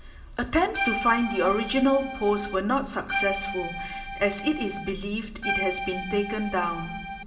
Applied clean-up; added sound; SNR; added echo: none; Accordion; 5 dB; reverberation time 2.7 s.